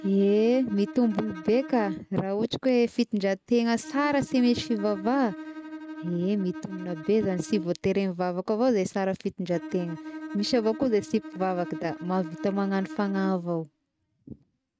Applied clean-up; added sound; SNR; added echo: neural mask model RNNoise.